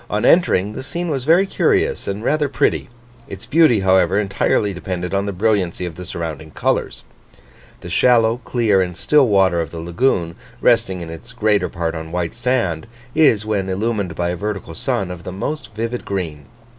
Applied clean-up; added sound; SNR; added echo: none; none; none; none.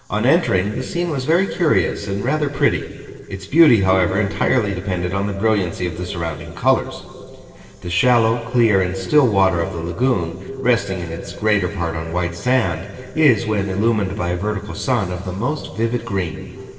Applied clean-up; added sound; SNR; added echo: neural separator model SepFormer DNS4.